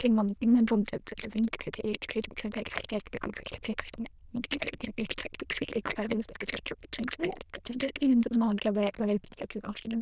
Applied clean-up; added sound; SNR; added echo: neural diffusion model UNIVERSE++.